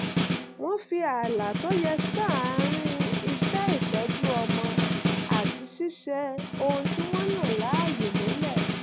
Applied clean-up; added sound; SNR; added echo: none; Snare drum; -2 dB; none.